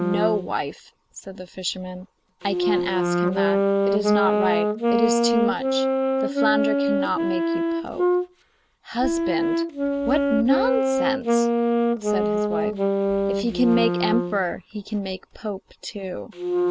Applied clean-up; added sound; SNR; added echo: none; Wind instrument, woodwind instrument; -4 dB; none.